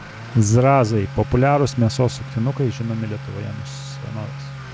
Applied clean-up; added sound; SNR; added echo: none; Accelerating, revving, vroom / Motor vehicle (road); 12 dB; none.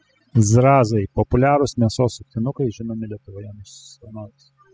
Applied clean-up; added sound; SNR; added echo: classical method spectral subtraction.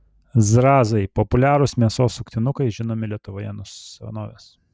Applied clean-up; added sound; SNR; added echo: none; none; none; none.